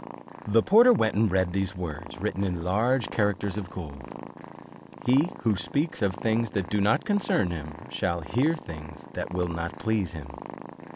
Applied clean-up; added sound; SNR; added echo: none; Purr; 14 dB; none.